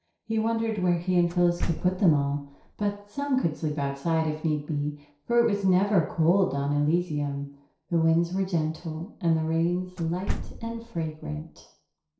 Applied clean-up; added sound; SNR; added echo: neural separator model SepFormer DNS4.